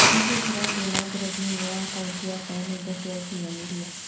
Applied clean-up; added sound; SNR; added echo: none; Hiss; -3 dB; reverberation time 0.6 s.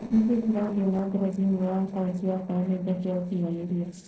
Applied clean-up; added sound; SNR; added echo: neural separator model SepFormer DNS4.